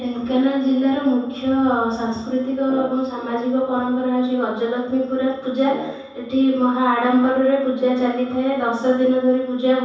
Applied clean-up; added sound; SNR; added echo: none; Brass instrument; 16 dB; reverberation time 0.7 s.